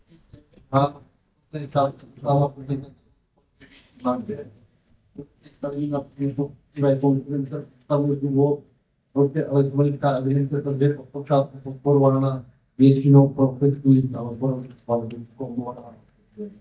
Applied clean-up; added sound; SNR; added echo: neural mask model DeepFilterNet 3.